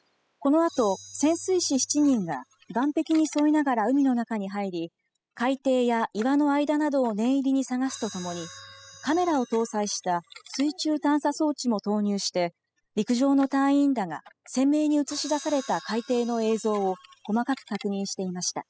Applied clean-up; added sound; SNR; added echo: classical method spectral subtraction.